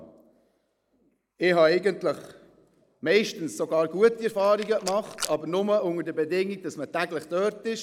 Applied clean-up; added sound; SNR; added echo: neural mask model Resemble Enhance denoiser.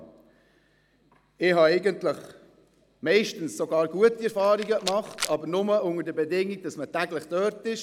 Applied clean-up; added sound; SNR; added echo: none; Rattle; 10 dB; none.